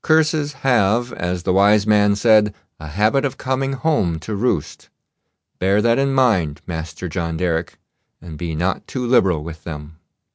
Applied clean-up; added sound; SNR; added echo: none; none; none; none.